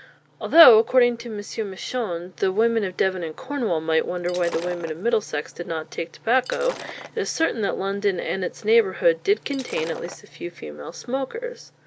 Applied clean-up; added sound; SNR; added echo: none; Shatter; 17 dB; none.